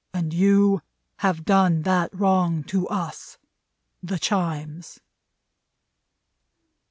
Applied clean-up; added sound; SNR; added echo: none; none; none; none.